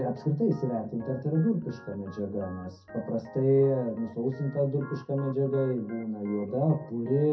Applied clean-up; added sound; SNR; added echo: none; Organ; 20 dB; reverberation time 0.3 s.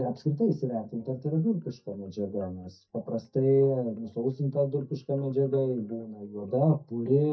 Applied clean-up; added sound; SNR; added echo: neural mask model DeepFilterNet 3.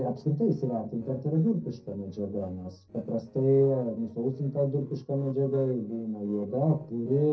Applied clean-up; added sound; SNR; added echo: neural separator model SepFormer DNS4.